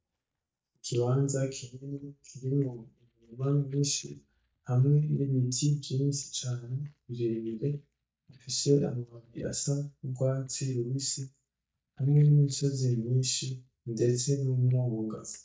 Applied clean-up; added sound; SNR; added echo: neural mask model DeepFilterNet 3.